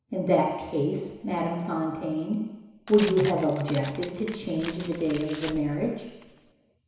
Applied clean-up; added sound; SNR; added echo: none; Tearing; 14 dB; reverberation time 1.0 s.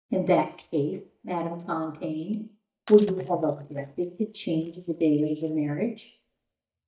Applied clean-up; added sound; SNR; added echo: neural mask model DeepFilterNet 3.